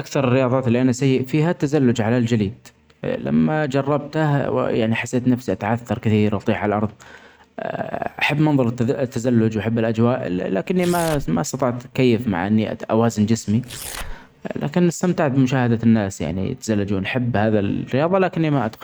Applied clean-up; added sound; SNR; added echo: none; Tearing; 16 dB; none.